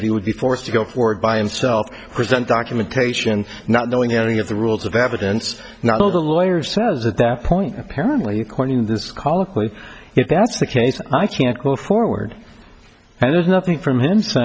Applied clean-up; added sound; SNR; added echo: none; none; none; none.